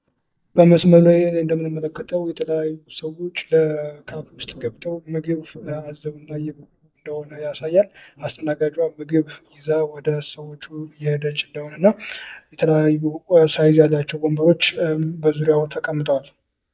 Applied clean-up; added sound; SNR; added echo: neural mask model DeepFilterNet 3.